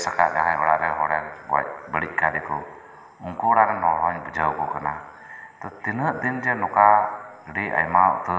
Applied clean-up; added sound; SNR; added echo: none; none; none; reverberation time 2.2 s.